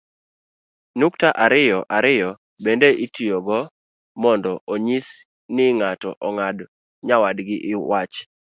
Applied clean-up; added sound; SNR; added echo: none; none; none; none.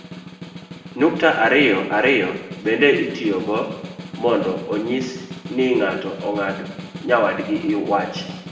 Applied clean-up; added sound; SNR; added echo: none; Snare drum; 14 dB; reverberation time 0.9 s.